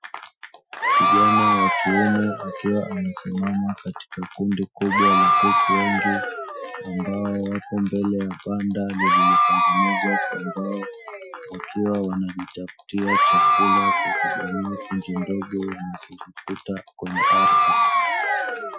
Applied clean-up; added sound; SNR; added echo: classical method Wiener filter.